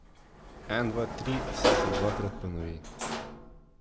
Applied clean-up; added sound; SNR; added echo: none; Sliding door / Slam; -2 dB; none.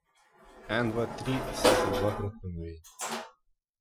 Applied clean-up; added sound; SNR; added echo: classical method Wiener filter.